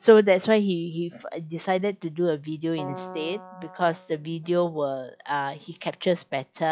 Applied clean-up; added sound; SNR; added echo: classical method log-MMSE.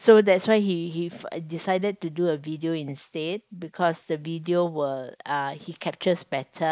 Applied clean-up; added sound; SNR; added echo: neural mask model Resemble Enhance denoiser.